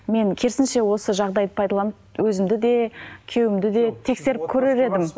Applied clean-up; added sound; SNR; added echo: none; none; none; none.